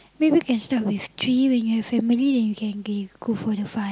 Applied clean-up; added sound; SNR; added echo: none; none; none; none.